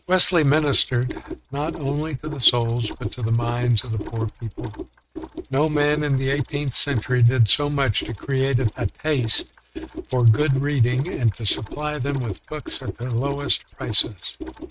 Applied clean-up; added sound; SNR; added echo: neural mask model RNNoise.